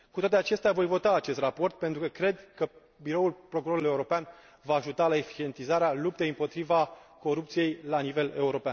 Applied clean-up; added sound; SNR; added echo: none; none; none; none.